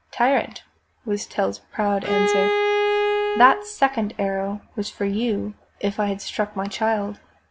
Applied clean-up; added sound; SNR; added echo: none; Bowed string instrument; -1 dB; none.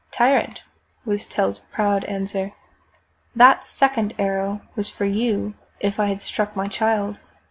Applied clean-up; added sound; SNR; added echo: none; none; none; none.